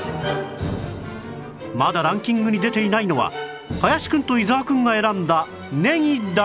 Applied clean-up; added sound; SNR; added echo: none; none; none; none.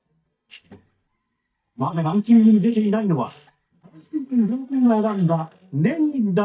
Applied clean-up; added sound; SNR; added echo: neural mask model DeepFilterNet 3.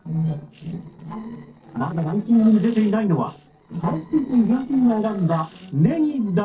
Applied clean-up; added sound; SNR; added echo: neural separator model SepFormer DNS4.